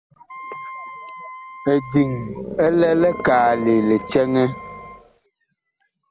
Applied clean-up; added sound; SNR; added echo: none; Animal + Wind instrument, woodwind instrument; 12 dB; none.